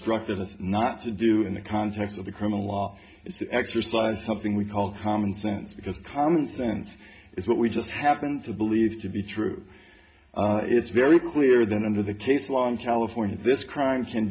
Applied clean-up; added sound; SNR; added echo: none; none; none; reverberation time 0.3 s.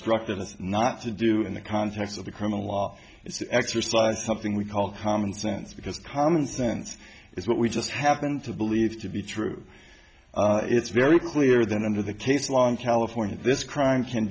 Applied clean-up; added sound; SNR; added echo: none; none; none; none.